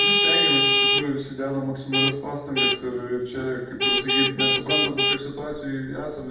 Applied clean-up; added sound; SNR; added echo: none; Vehicle horn, car horn, honking; -5 dB; reverberation time 0.8 s.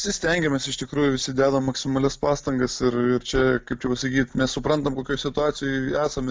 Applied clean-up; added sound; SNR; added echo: none; none; none; none.